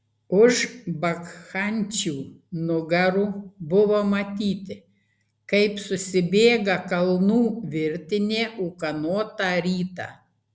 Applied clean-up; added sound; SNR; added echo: none; none; none; none.